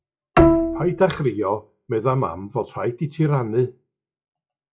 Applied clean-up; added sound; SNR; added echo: classical method log-MMSE.